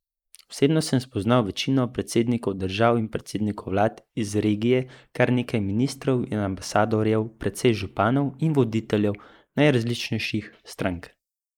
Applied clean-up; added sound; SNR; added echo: neural mask model Resemble Enhance denoiser.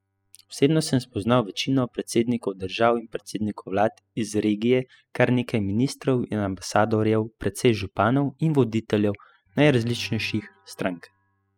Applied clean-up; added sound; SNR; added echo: classical method spectral subtraction.